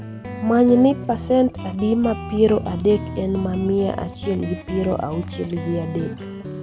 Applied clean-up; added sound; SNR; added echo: none; Guitar; 10 dB; none.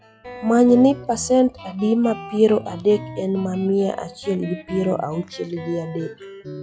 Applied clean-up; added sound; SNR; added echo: classical method log-MMSE.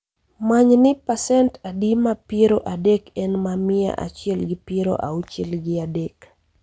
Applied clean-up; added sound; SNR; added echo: none; none; none; none.